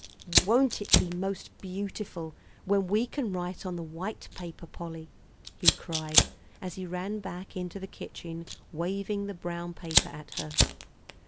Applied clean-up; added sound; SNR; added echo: none; Fire; 0 dB; none.